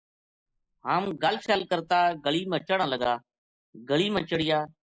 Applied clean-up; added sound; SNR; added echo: neural mask model Resemble Enhance denoiser.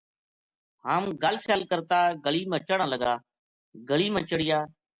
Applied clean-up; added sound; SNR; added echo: none; none; none; none.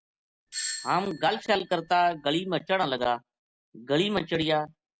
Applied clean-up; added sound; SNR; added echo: none; Doorbell; 12 dB; none.